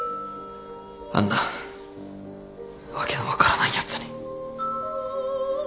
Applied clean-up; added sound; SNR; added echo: none; Glockenspiel; 11 dB; none.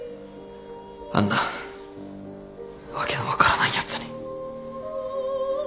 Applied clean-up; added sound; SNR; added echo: none; none; none; none.